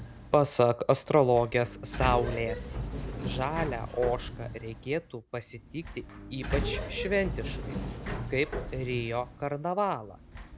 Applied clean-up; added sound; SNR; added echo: none; Sliding door; 7 dB; none.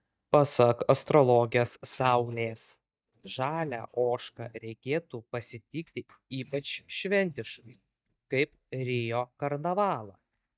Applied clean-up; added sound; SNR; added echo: neural mask model DeepFilterNet 3.